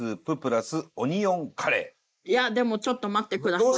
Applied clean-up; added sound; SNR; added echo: neural mask model Resemble Enhance denoiser.